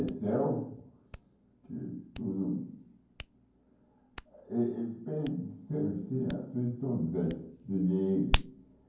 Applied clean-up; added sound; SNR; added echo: none; Hands; 6 dB; reverberation time 0.9 s.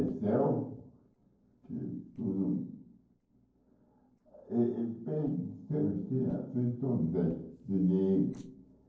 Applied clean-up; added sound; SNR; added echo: neural separator model SepFormer DNS4.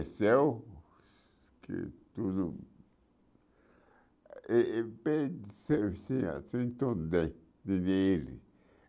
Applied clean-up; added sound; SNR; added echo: none; none; none; none.